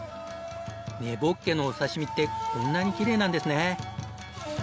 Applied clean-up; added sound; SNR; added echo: none; none; none; none.